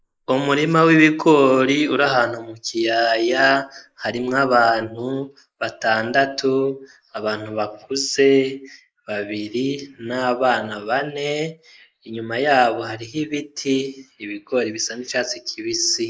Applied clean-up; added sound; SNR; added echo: neural mask model Resemble Enhance denoiser.